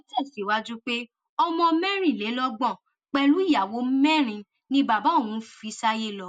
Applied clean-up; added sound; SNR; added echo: none; none; none; none.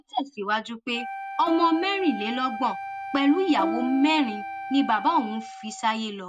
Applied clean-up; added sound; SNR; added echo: none; Plucked string instrument + Wind instrument, woodwind instrument; 8 dB; none.